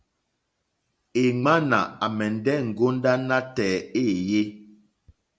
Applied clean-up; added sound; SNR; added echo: none; none; none; none.